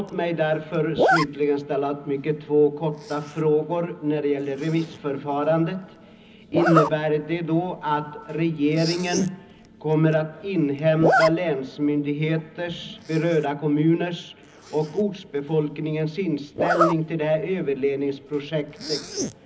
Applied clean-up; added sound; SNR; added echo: none; Zipper (clothing); 7 dB; reverberation time 0.4 s.